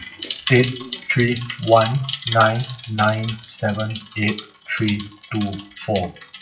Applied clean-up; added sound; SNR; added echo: classical method WPE with log-MMSE.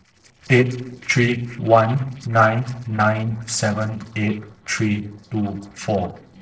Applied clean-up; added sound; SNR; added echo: neural separator model SepFormer DNS4.